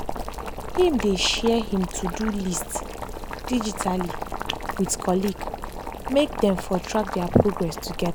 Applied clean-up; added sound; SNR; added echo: none; Boiling; 6 dB; none.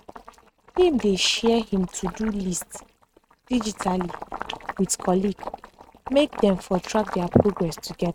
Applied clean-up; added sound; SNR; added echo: neural mask model RNNoise.